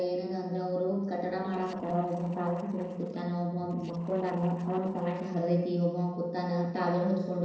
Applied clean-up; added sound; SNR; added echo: neural separator model SepFormer DNS4.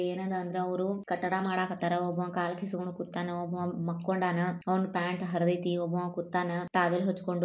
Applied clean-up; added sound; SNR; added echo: none; none; none; none.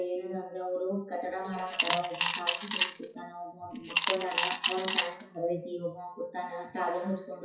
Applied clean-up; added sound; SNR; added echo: classical method WPE with log-MMSE.